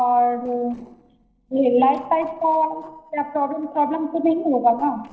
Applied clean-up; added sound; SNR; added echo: neural separator model SepFormer DNS4.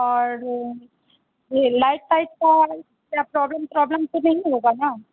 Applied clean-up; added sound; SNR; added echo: none; none; none; none.